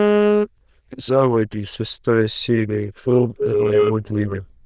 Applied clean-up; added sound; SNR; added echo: neural diffusion model UNIVERSE++.